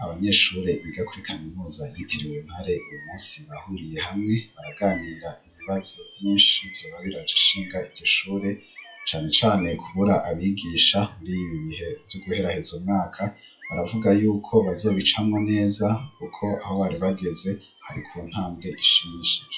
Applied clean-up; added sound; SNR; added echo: classical method WPE with log-MMSE.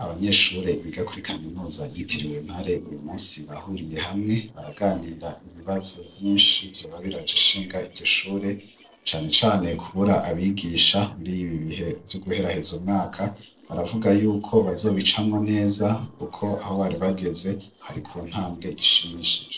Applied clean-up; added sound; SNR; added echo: neural separator model SepFormer DNS4.